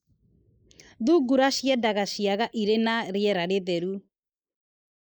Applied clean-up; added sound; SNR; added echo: neural mask model Resemble Enhance denoiser.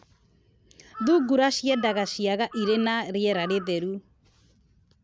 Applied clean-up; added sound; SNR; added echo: none; Bird vocalization, bird call, bird song / Crow; 16 dB; none.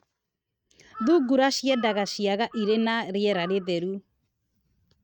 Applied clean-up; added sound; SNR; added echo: neural mask model RNNoise.